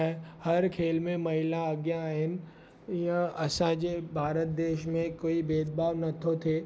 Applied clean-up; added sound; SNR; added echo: none; none; none; none.